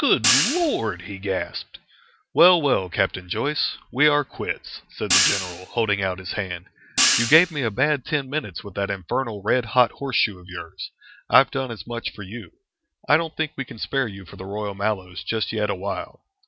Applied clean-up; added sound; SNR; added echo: none; Hi-hat; 2 dB; none.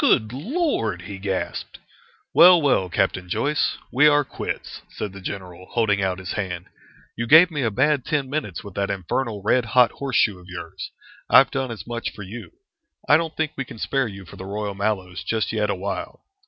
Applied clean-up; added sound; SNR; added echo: none; none; none; none.